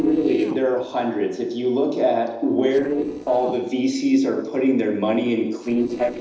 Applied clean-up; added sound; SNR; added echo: neural separator model SepFormer DNS4.